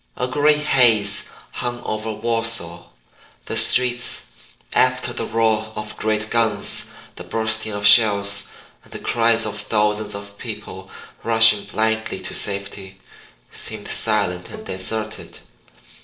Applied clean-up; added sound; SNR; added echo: neural separator model SepFormer DNS4.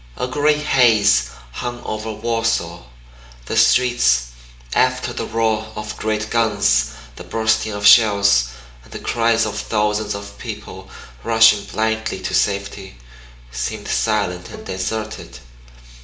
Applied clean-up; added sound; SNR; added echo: none; Bowed string instrument; 18 dB; reverberation time 0.6 s.